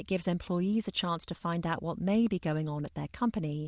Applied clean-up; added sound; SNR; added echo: none; none; none; none.